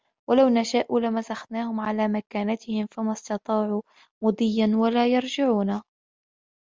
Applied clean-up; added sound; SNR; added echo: none; none; none; none.